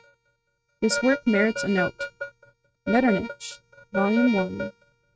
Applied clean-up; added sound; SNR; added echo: neural mask model RNNoise.